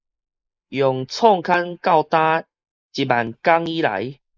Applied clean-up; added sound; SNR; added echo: neural mask model Resemble Enhance denoiser.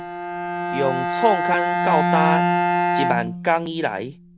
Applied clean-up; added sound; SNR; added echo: none; Bowed string instrument; -2 dB; none.